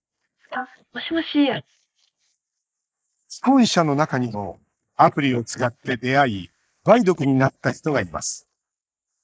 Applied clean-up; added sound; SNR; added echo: neural mask model Resemble Enhance denoiser.